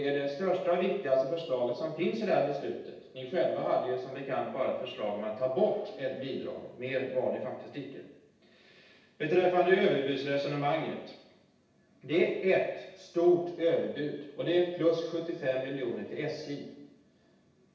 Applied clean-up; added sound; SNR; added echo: none; none; none; reverberation time 0.9 s.